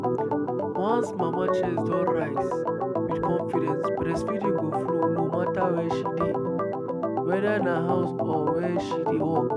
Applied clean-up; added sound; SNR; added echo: none; Organ; -4 dB; none.